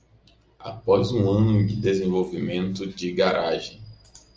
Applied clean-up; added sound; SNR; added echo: none; none; none; none.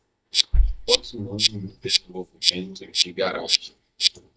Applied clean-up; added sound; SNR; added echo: neural mask model DeepFilterNet 3.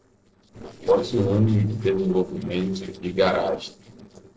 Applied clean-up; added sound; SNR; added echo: neural separator model SepFormer DNS4.